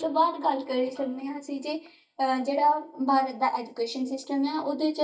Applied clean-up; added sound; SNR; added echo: neural mask model DeepFilterNet 3.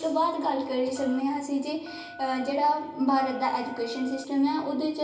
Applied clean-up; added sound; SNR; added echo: none; Telephone; 18 dB; reverberation time 0.2 s.